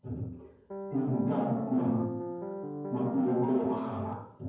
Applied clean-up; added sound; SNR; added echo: none; Piano; 6 dB; reverberation time 0.9 s.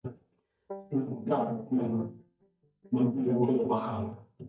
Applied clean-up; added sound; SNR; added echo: neural mask model DeepFilterNet 3.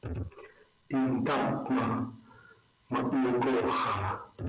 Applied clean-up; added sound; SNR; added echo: none; none; none; none.